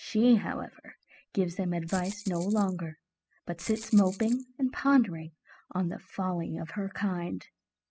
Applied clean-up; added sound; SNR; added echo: classical method spectral subtraction.